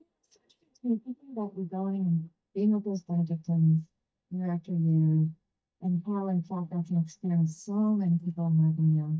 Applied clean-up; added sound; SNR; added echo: neural mask model DeepFilterNet 3.